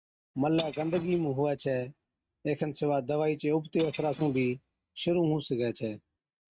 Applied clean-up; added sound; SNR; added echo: neural mask model RNNoise.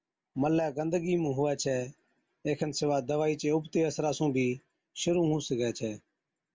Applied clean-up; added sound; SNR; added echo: none; none; none; none.